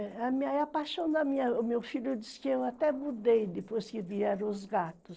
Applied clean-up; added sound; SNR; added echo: neural separator model SepFormer DNS4.